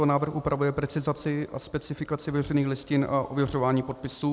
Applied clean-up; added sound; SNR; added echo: none; none; none; none.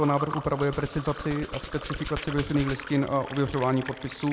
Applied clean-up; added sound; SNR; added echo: none; Liquid + Hands; 9 dB; none.